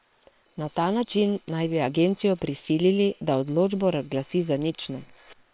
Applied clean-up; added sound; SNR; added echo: neural separator model SepFormer WHAM!.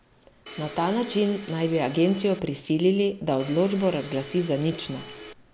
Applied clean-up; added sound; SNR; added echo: none; Domestic sounds, home sounds; 16 dB; none.